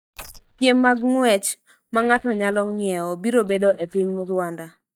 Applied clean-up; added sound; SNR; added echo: neural mask model DeepFilterNet 3.